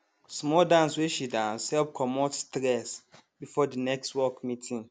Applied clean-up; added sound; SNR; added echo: none; none; none; none.